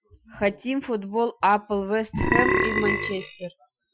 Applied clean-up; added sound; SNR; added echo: classical method Wiener filter.